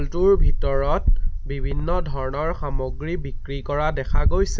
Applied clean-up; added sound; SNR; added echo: none; none; none; none.